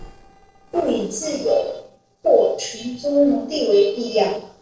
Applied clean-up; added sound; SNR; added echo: neural separator model SepFormer DNS4.